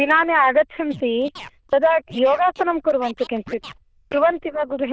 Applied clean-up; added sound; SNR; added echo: neural diffusion model UNIVERSE++.